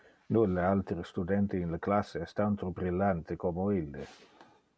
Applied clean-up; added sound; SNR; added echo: none; none; none; none.